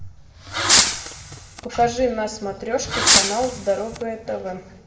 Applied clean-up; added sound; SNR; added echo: none; Fireworks; -3 dB; reverberation time 1.1 s.